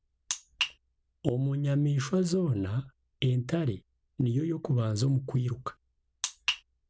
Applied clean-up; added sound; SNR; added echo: none; none; none; none.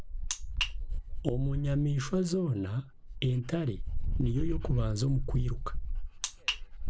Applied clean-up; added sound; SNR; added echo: none; Dog; 1 dB; none.